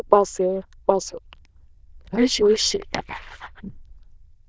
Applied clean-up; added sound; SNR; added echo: neural diffusion model UNIVERSE++.